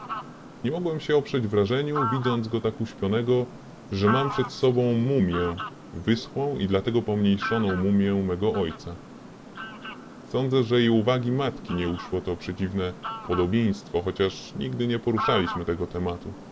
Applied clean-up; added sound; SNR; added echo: none; Fowl; 11 dB; none.